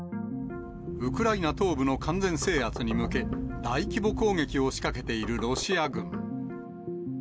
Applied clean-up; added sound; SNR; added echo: none; Knock; 12 dB; none.